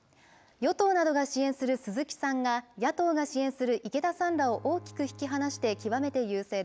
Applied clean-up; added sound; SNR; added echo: none; Bowed string instrument; 19 dB; none.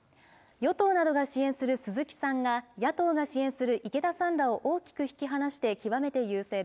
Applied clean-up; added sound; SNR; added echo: none; none; none; none.